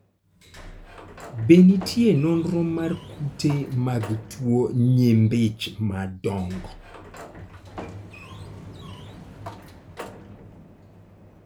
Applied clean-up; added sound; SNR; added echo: none; Sliding door; 18 dB; none.